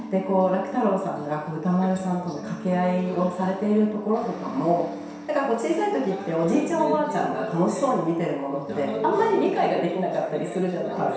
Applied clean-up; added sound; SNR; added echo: none; none; none; reverberation time 0.7 s.